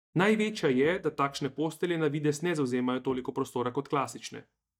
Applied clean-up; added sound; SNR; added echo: neural mask model DeepFilterNet 3.